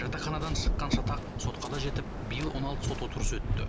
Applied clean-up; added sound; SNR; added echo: none; Waves, surf; -4 dB; none.